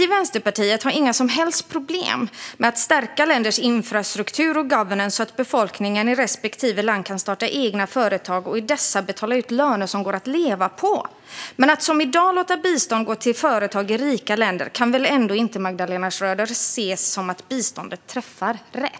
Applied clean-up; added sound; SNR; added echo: none; none; none; none.